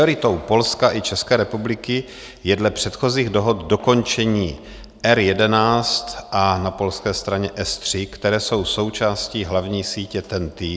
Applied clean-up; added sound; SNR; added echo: none; none; none; none.